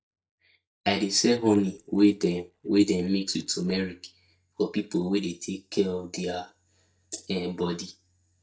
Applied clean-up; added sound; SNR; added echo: neural mask model DeepFilterNet 3.